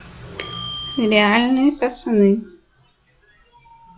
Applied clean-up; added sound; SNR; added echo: classical method log-MMSE.